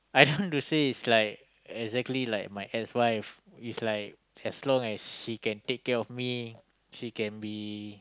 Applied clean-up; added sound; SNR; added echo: none; none; none; none.